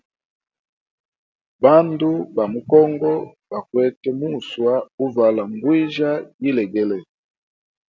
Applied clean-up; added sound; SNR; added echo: none; none; none; none.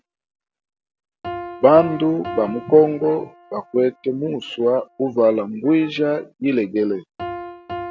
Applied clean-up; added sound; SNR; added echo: none; Piano; 15 dB; none.